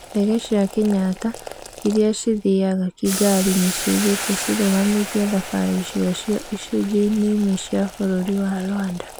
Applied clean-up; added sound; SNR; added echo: none; Boiling; 11 dB; none.